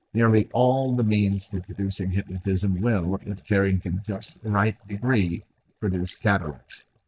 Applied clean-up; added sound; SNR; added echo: neural mask model DeepFilterNet 3.